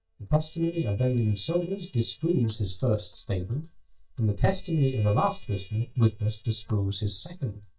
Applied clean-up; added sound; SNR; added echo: neural mask model DeepFilterNet 3.